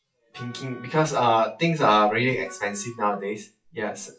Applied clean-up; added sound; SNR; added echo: classical method WPE with log-MMSE.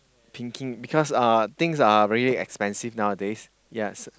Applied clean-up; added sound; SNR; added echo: none; none; none; none.